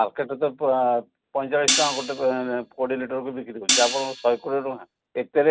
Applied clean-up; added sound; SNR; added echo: none; Hi-hat; 4 dB; none.